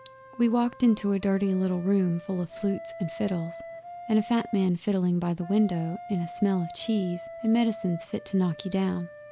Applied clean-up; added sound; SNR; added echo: none; Wind instrument, woodwind instrument; 16 dB; none.